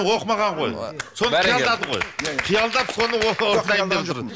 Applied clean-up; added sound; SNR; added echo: none; none; none; none.